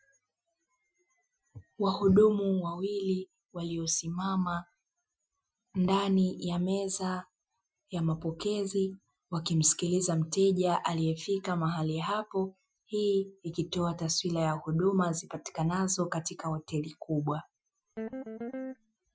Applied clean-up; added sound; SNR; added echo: classical method Wiener filter.